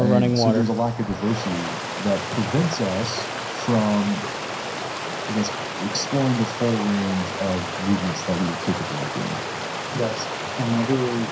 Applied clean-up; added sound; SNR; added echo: none; Stream; 3 dB; reverberation time 0.3 s.